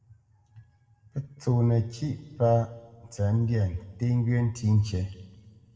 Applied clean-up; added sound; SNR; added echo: none; none; none; reverberation time 1.3 s.